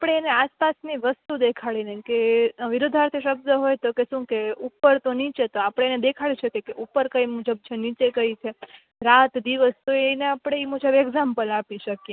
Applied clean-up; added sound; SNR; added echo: none; none; none; none.